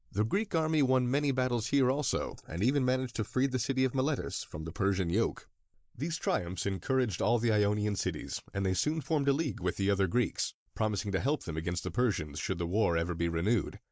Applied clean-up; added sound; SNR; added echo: neural mask model Resemble Enhance denoiser.